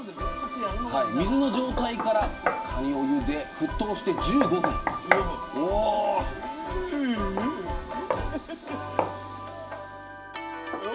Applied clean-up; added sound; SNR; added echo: none; Knock; 7 dB; reverberation time 0.2 s.